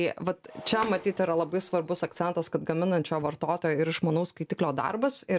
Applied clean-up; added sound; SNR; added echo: none; Shatter; 20 dB; none.